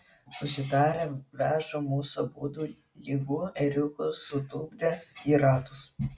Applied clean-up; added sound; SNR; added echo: none; none; none; none.